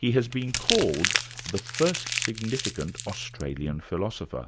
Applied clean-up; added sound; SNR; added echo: none; Crumpling, crinkling; 3 dB; none.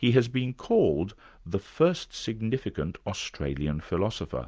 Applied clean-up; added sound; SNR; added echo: none; none; none; none.